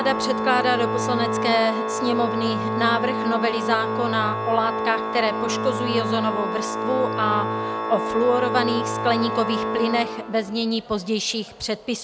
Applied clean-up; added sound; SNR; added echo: none; Organ; 2 dB; none.